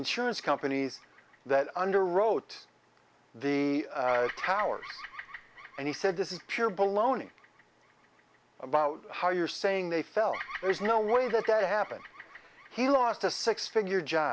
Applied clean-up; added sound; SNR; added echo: none; Bird vocalization, bird call, bird song; 17 dB; none.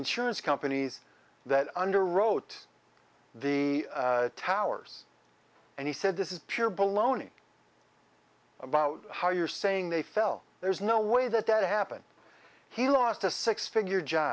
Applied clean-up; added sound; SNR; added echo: none; none; none; none.